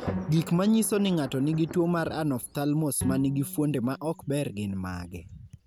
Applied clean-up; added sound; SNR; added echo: none; Thunder + Bowed string instrument; 13 dB; none.